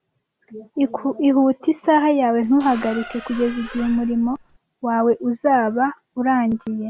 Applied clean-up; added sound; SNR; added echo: none; Squeak; 16 dB; none.